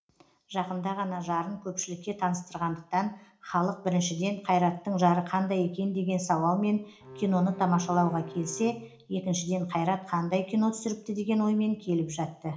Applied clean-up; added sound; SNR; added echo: none; Bowed string instrument; 17 dB; reverberation time 0.4 s.